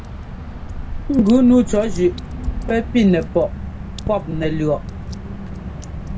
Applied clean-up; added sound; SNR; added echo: none; Drip / Water; 8 dB; reverberation time 0.2 s.